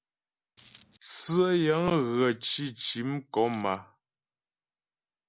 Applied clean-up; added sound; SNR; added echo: none; Coin (dropping); 19 dB; none.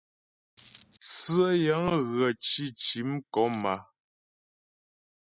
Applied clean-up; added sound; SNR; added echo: classical method spectral subtraction.